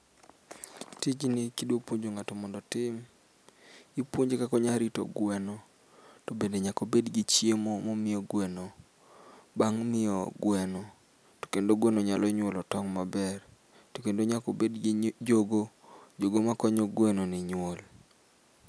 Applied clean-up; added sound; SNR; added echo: none; none; none; none.